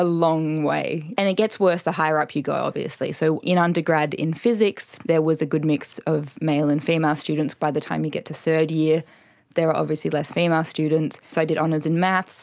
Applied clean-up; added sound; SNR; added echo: none; none; none; none.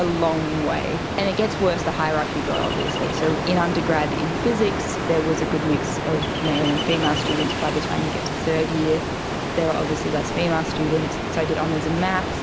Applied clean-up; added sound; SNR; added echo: none; Ocean; 1 dB; none.